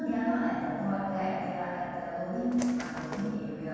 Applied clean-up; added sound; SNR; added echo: none; Bird; 11 dB; reverberation time 2.1 s.